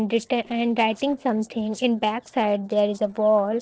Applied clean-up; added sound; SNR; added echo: neural separator model SepFormer DNS4.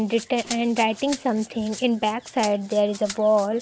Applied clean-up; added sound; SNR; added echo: none; Rattle (instrument); 17 dB; none.